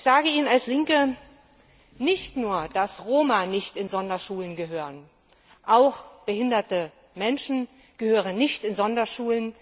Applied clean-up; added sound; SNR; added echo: none; none; none; none.